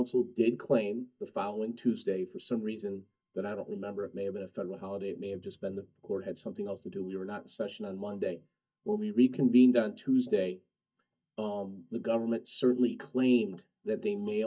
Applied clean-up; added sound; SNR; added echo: neural mask model DeepFilterNet 3.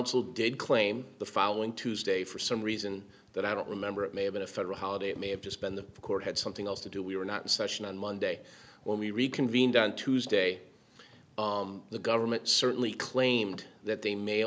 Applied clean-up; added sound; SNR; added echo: none; none; none; none.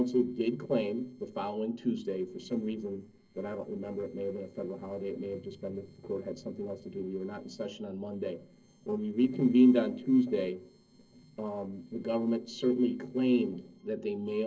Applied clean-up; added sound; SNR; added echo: neural separator model SepFormer DNS4.